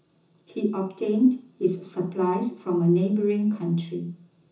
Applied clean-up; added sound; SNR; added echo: none; none; none; reverberation time 0.6 s.